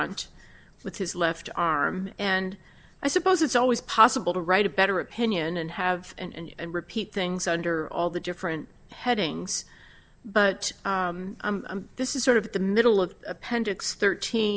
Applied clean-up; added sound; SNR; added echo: none; none; none; none.